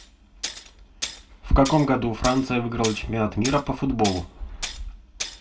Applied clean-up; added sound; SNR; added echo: none; Tools; 12 dB; reverberation time 0.2 s.